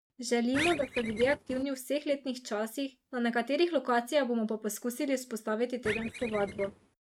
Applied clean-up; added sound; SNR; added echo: neural mask model RNNoise.